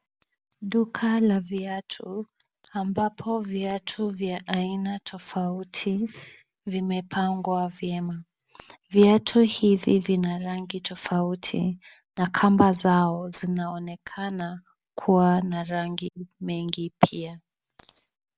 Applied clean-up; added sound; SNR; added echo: none; none; none; none.